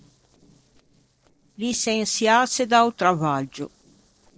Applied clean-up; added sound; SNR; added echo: neural separator model SepFormer DNS4.